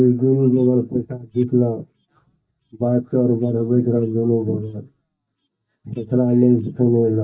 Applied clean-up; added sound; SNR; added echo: neural mask model DeepFilterNet 3.